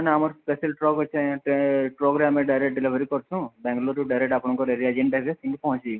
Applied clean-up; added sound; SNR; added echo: none; none; none; none.